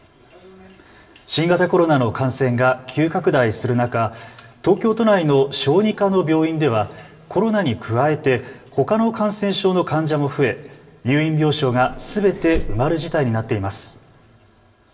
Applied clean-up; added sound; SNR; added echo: none; Vehicle; 11 dB; reverberation time 0.6 s.